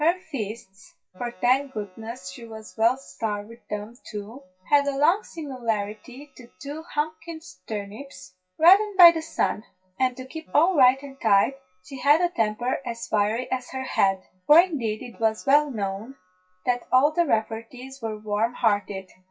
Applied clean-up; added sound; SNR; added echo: classical method WPE with log-MMSE.